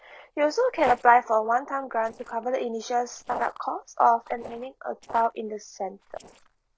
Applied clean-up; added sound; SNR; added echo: neural separator model SepFormer DNS4.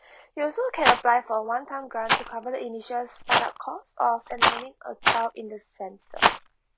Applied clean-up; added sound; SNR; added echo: none; Rattle; -1 dB; none.